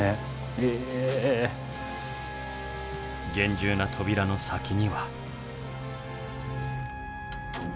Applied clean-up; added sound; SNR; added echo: none; Wind instrument, woodwind instrument; 13 dB; none.